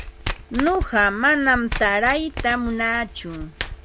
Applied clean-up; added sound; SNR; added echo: none; Domestic sounds, home sounds; 9 dB; none.